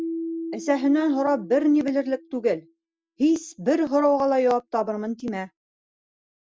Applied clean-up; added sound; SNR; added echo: neural mask model DeepFilterNet 3.